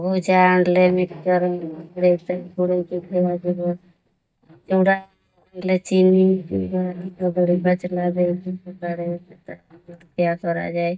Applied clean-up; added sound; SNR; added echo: neural mask model DeepFilterNet 3.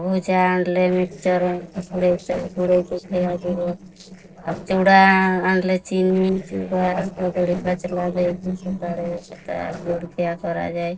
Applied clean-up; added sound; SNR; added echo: neural separator model SepFormer DNS4.